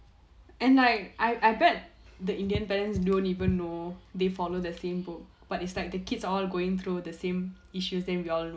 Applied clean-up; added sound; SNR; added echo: none; none; none; none.